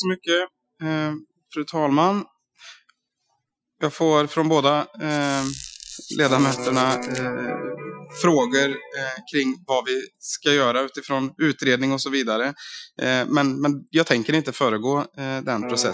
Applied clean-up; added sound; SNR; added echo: classical method Wiener filter.